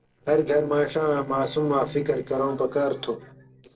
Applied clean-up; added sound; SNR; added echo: neural separator model SepFormer DNS4.